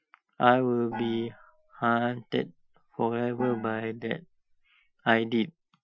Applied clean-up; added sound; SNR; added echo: classical method Wiener filter.